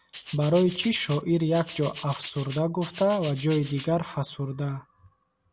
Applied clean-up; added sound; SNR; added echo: none; Rattle (instrument); 0 dB; none.